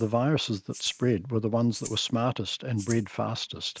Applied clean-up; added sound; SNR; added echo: neural mask model RNNoise.